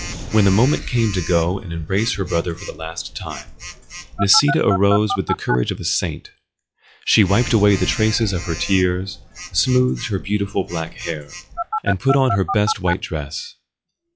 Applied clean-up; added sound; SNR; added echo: classical method log-MMSE.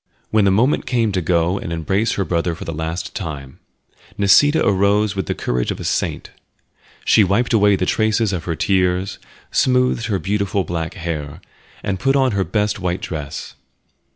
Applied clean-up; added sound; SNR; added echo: none; none; none; none.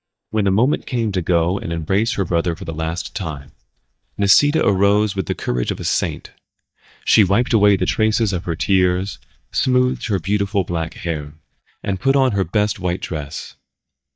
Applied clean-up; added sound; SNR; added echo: neural mask model DeepFilterNet 3.